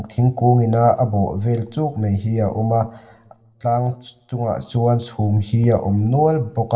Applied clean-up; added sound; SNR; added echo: none; none; none; reverberation time 0.7 s.